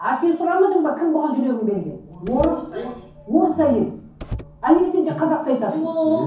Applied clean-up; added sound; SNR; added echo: none; Car; 16 dB; reverberation time 0.6 s.